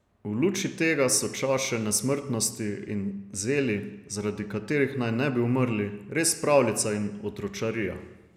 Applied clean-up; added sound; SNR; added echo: none; none; none; none.